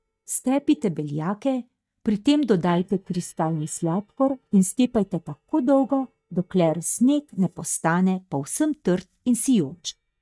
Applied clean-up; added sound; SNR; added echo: neural mask model DeepFilterNet 3.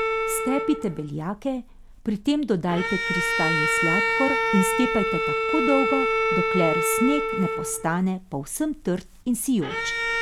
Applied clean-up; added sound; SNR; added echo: none; Bowed string instrument; 0 dB; none.